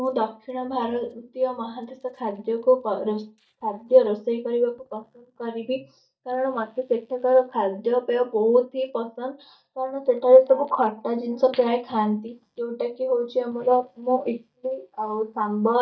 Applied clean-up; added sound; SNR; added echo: neural mask model DeepFilterNet 3.